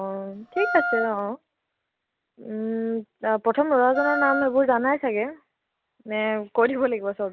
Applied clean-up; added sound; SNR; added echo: none; Wind instrument, woodwind instrument; 3 dB; none.